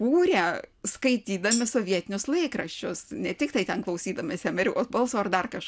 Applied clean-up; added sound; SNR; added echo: none; Tambourine; 8 dB; none.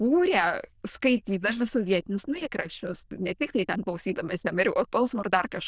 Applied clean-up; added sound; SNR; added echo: neural diffusion model UNIVERSE++.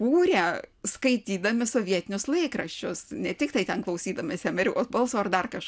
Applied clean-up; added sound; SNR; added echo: none; none; none; none.